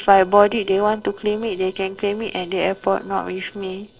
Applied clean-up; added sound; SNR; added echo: neural separator model SepFormer DNS4.